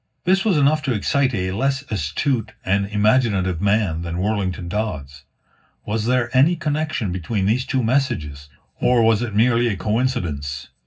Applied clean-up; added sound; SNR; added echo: none; none; none; reverberation time 0.4 s.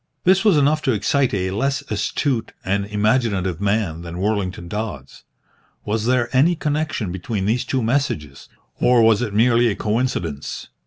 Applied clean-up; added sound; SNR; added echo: none; none; none; none.